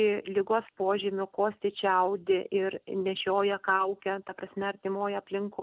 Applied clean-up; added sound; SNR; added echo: none; none; none; none.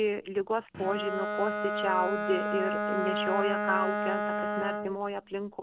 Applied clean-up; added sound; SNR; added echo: none; Bowed string instrument; 1 dB; none.